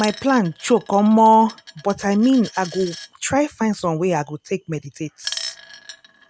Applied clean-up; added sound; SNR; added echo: none; Coin (dropping); 18 dB; none.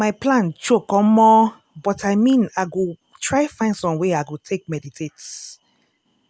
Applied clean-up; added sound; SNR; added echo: none; none; none; none.